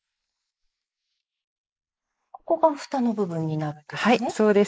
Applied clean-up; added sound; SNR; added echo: neural mask model Resemble Enhance denoiser.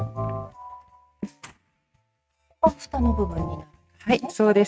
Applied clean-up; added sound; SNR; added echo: neural mask model RNNoise.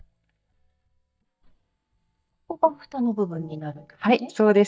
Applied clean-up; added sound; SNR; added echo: neural mask model DeepFilterNet 3.